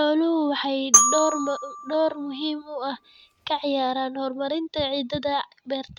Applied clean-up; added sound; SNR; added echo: none; Glockenspiel; 0 dB; none.